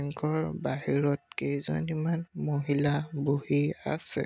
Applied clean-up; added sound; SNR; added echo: none; none; none; none.